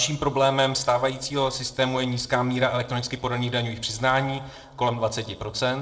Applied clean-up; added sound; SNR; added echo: neural separator model SepFormer DNS4.